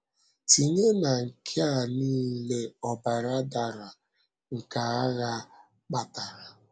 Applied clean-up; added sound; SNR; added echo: none; none; none; none.